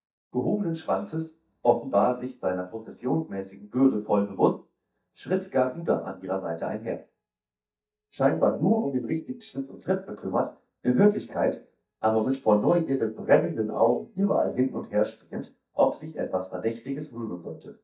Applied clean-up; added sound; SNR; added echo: neural mask model DeepFilterNet 3.